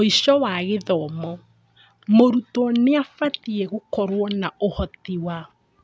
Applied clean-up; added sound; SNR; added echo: none; none; none; none.